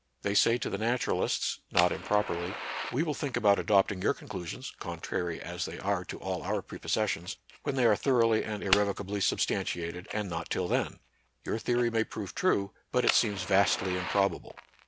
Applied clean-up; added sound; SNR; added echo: none; Fire; 12 dB; none.